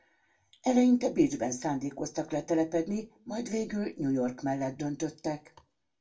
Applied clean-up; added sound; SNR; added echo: none; none; none; reverberation time 0.2 s.